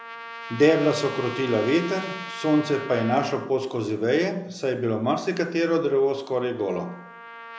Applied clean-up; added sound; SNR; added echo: none; Trumpet; 15 dB; none.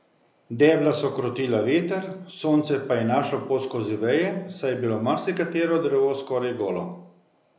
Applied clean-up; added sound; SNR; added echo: none; none; none; none.